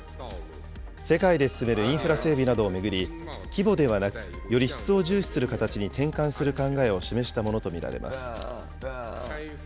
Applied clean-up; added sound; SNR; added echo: none; Burping, eructation; 10 dB; none.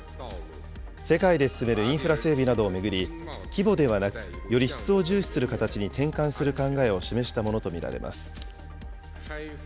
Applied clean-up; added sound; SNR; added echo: none; none; none; none.